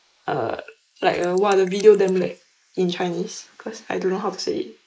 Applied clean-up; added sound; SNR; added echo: neural mask model Resemble Enhance denoiser.